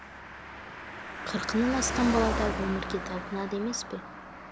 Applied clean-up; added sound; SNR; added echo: none; Car passing by; 4 dB; none.